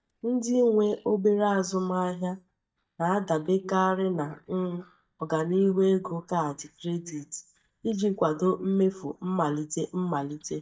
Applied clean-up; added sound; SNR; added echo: neural mask model DeepFilterNet 3.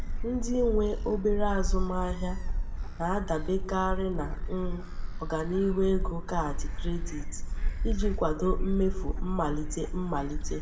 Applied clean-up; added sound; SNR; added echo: none; Gull, seagull; -1 dB; reverberation time 0.6 s.